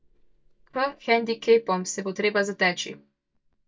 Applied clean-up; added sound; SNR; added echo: neural mask model DeepFilterNet 3.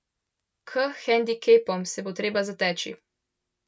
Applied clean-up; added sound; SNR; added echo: none; none; none; none.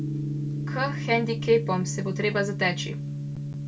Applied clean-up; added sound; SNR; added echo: none; Gong; 3 dB; reverberation time 0.2 s.